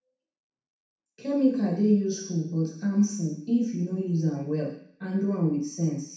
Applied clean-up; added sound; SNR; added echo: none; none; none; reverberation time 0.6 s.